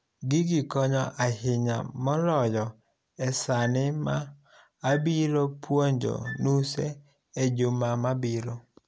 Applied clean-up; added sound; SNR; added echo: none; Wind instrument, woodwind instrument; 18 dB; none.